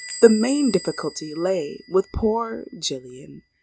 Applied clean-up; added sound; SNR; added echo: none; Door / Bell; 16 dB; none.